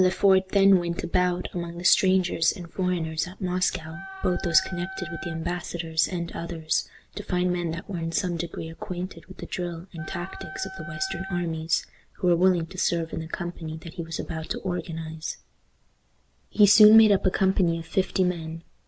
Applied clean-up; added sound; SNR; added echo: none; Wind instrument, woodwind instrument; 13 dB; none.